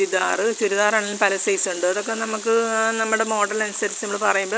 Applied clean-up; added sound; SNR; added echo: neural mask model Resemble Enhance denoiser.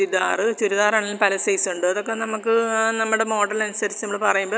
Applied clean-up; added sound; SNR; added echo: none; none; none; none.